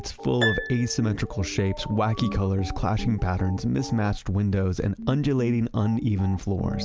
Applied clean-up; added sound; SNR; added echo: none; Harp; 12 dB; none.